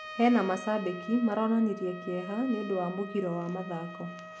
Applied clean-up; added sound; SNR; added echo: none; Trumpet; 14 dB; none.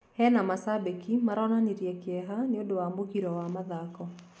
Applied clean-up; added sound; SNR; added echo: none; none; none; none.